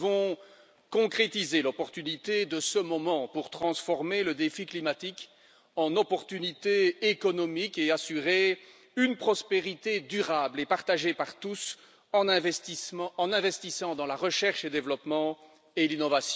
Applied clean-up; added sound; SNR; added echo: none; none; none; none.